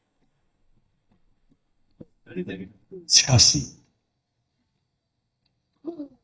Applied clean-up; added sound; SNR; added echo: neural mask model DeepFilterNet 3.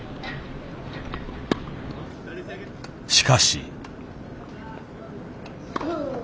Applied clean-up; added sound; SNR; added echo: none; none; none; none.